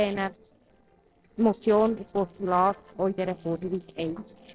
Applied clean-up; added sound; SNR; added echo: neural separator model SepFormer DNS4.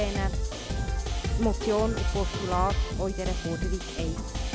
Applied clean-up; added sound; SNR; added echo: none; Drum kit; -3 dB; none.